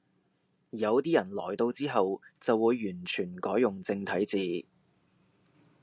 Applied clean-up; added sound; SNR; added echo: none; none; none; none.